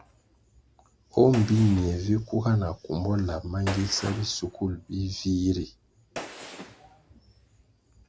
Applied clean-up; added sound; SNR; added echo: none; Gunshot, gunfire; 16 dB; none.